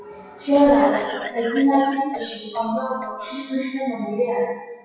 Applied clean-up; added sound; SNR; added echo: classical method WPE with log-MMSE.